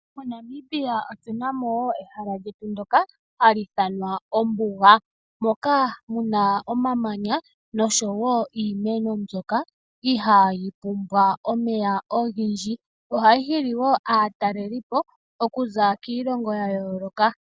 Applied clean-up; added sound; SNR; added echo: none; none; none; none.